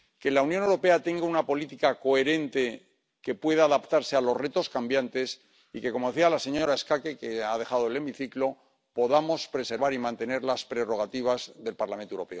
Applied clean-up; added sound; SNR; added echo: none; none; none; none.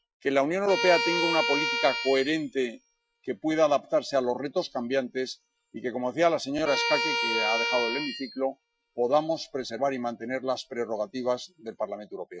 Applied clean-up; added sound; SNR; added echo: classical method Wiener filter.